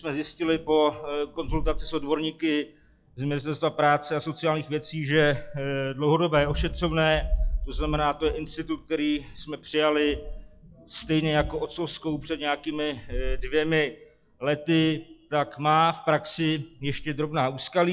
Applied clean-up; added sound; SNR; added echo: classical method log-MMSE.